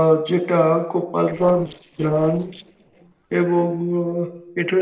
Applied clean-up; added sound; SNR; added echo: neural separator model SepFormer DNS4.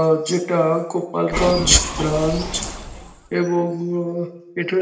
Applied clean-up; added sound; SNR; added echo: none; Splash, splatter; 6 dB; reverberation time 1.5 s.